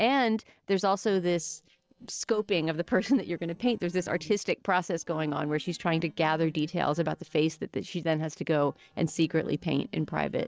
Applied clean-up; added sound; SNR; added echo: neural separator model SepFormer DNS4.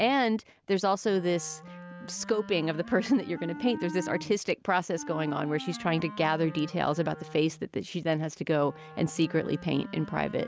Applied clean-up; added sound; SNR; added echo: none; Wind instrument, woodwind instrument; 15 dB; none.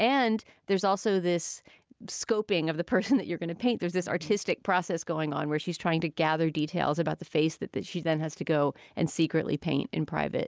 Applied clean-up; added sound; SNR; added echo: none; none; none; none.